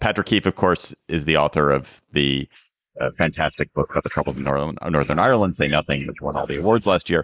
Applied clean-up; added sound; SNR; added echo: neural mask model Resemble Enhance denoiser.